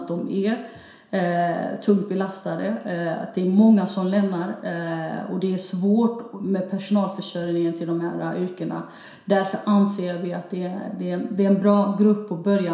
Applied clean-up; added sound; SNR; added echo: none; none; none; reverberation time 0.7 s.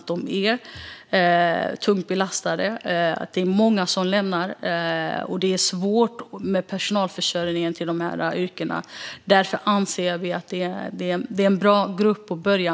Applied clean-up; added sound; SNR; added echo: none; none; none; none.